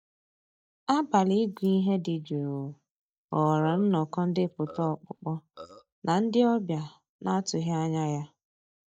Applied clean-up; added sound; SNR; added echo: neural mask model DeepFilterNet 3.